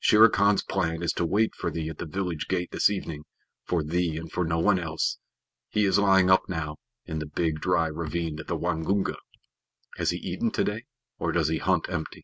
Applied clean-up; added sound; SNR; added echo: none; none; none; none.